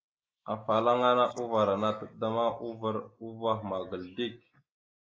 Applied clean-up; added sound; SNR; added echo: neural mask model Resemble Enhance denoiser.